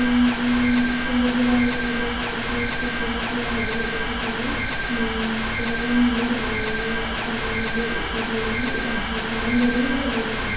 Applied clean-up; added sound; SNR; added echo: none; Mechanisms; 1 dB; reverberation time 1.0 s.